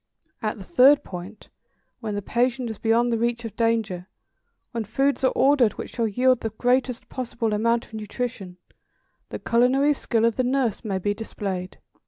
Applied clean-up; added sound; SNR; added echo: none; none; none; none.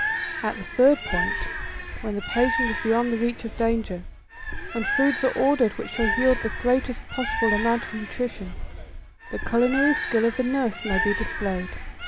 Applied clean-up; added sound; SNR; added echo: none; Bird; 4 dB; none.